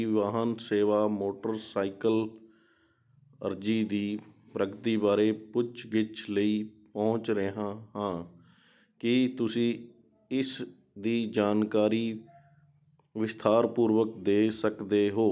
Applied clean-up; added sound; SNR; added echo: none; none; none; none.